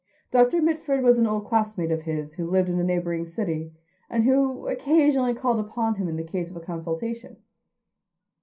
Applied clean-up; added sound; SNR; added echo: none; none; none; reverberation time 0.3 s.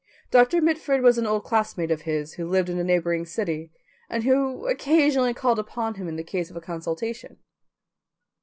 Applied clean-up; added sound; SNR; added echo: none; none; none; none.